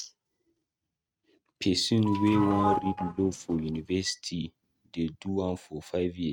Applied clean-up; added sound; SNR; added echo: neural mask model RNNoise.